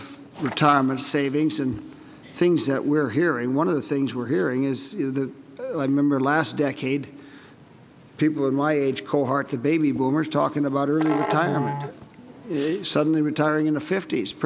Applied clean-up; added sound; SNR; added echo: none; Musical instrument; 8 dB; none.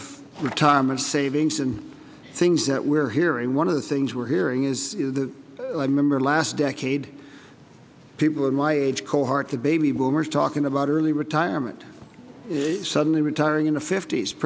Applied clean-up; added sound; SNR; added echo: none; none; none; none.